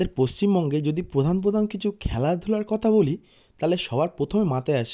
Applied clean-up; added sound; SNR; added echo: none; none; none; none.